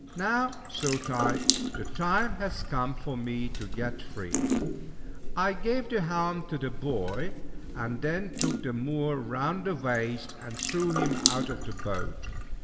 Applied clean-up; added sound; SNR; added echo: none; Drip / Sink (filling or washing) / Water tap, faucet; 1 dB; reverberation time 1.5 s.